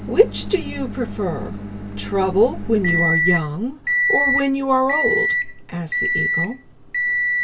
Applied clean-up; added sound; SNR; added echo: none; Microwave oven; 1 dB; none.